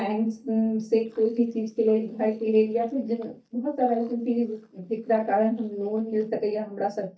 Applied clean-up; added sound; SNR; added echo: neural mask model DeepFilterNet 3.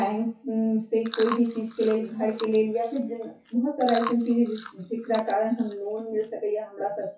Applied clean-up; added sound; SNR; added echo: classical method WPE with log-MMSE.